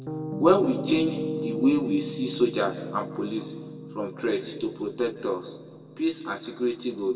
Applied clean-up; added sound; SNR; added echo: none; Piano; 8 dB; reverberation time 1.4 s.